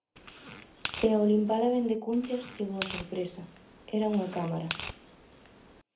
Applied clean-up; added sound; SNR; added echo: none; Tearing; 13 dB; reverberation time 0.3 s.